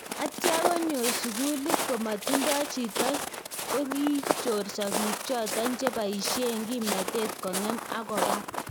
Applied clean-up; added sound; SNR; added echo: none; Walk, footsteps; 1 dB; none.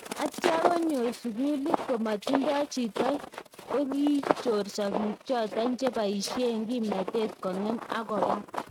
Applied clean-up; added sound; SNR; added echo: neural mask model RNNoise.